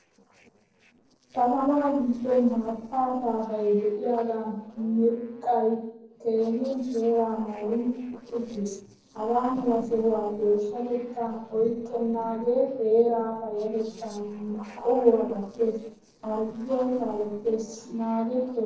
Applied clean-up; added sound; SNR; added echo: neural separator model SepFormer DNS4.